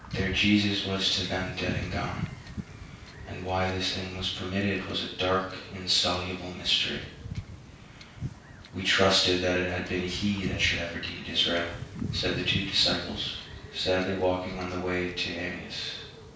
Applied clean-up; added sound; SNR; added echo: none; Wind / Ocean / Boat, Water vehicle; 11 dB; reverberation time 0.7 s.